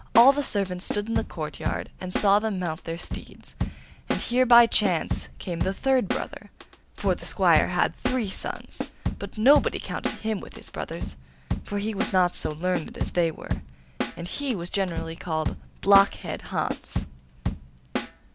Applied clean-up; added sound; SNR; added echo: none; Drum / Drum kit; 7 dB; none.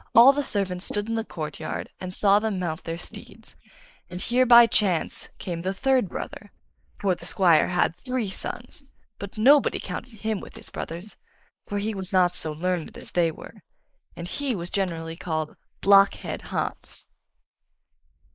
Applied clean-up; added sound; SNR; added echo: neural mask model Resemble Enhance denoiser.